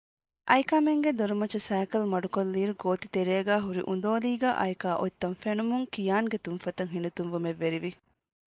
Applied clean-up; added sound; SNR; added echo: neural mask model Resemble Enhance denoiser.